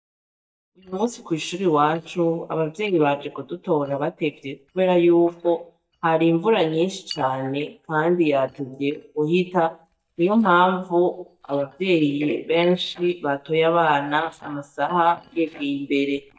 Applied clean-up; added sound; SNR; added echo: neural mask model DeepFilterNet 3.